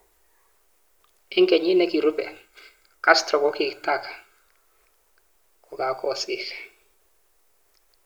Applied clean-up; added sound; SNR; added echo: none; none; none; none.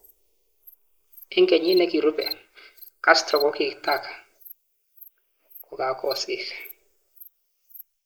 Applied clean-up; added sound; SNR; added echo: neural mask model Resemble Enhance denoiser.